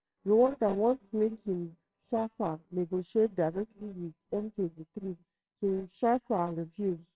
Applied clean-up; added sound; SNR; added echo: neural separator model SepFormer WHAMR!.